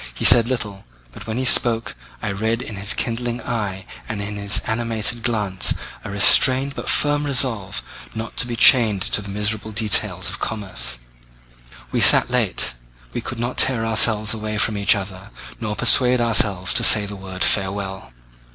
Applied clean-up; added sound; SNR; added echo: none; none; none; none.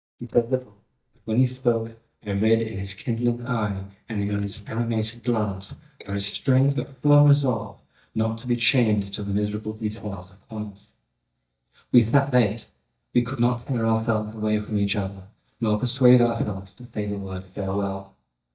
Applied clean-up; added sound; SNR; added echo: neural mask model DeepFilterNet 3.